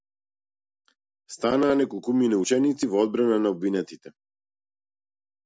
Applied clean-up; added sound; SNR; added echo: none; none; none; none.